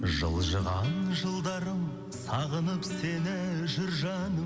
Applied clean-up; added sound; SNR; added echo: none; none; none; none.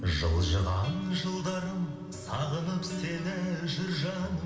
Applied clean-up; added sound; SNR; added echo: none; none; none; reverberation time 0.7 s.